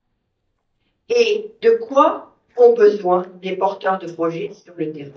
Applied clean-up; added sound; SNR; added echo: neural mask model DeepFilterNet 3.